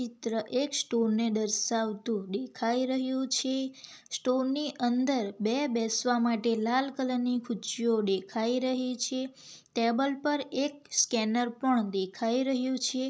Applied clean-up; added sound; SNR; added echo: none; none; none; none.